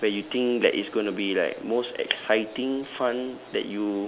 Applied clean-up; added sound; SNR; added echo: none; none; none; none.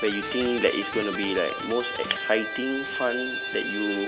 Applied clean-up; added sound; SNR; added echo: none; Electric guitar; 5 dB; none.